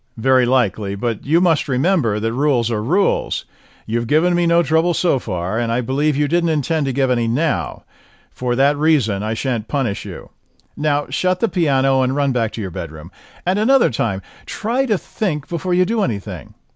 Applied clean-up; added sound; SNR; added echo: none; none; none; none.